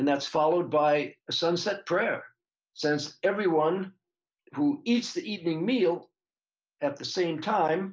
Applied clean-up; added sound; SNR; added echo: none; none; none; none.